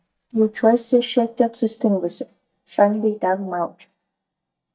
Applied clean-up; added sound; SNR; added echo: neural mask model DeepFilterNet 3.